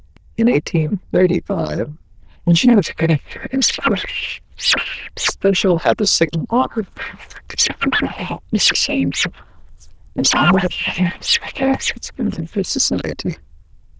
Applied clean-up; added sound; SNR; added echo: neural diffusion model UNIVERSE++.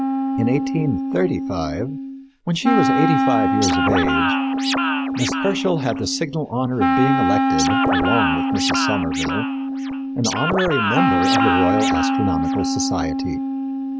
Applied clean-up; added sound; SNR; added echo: none; Wind instrument, woodwind instrument + Scratching (performance technique); -4 dB; none.